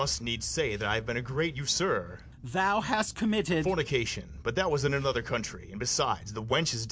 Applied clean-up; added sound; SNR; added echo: none; Bird; 17 dB; none.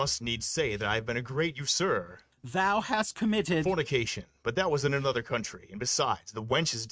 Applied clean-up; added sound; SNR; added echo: neural mask model RNNoise.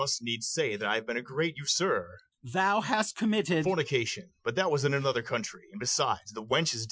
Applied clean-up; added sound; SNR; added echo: classical method Wiener filter.